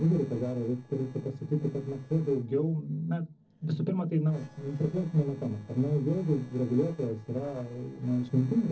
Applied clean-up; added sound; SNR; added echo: neural separator model SepFormer DNS4.